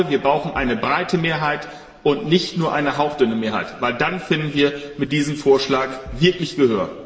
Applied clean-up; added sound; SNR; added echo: none; Bass drum; 16 dB; reverberation time 1.3 s.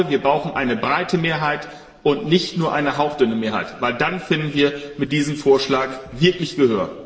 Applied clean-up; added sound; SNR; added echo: neural separator model SepFormer DNS4.